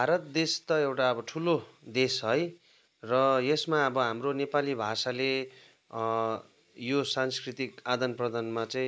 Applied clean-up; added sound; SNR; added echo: none; none; none; none.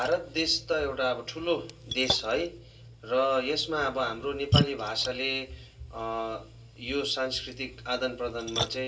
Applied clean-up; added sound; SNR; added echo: none; Splash, splatter; 5 dB; reverberation time 0.2 s.